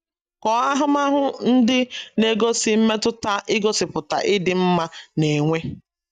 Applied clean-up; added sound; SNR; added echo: neural mask model DeepFilterNet 3.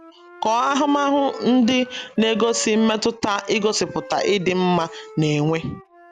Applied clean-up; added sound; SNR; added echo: none; Wind instrument, woodwind instrument; 17 dB; none.